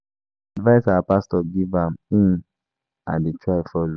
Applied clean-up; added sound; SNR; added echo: none; none; none; none.